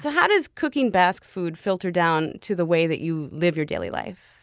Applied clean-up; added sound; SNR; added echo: none; none; none; none.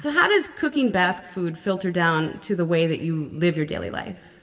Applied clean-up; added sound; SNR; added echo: none; none; none; reverberation time 2.1 s.